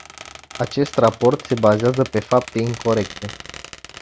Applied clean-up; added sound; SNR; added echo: none; Squeak; 16 dB; none.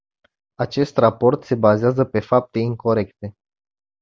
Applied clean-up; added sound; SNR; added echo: none; none; none; none.